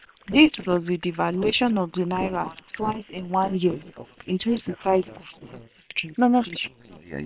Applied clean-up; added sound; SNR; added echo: neural separator model SepFormer WHAM!.